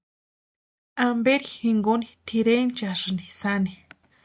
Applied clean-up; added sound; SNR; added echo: none; none; none; none.